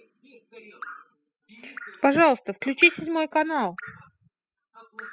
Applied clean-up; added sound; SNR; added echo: classical method spectral subtraction.